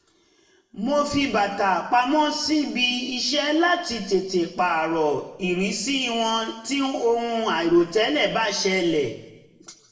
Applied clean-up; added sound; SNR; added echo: none; none; none; reverberation time 0.9 s.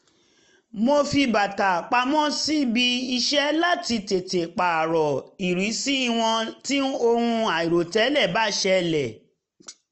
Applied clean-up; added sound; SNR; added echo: none; none; none; none.